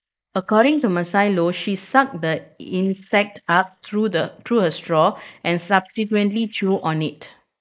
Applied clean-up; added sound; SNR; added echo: neural mask model Resemble Enhance denoiser.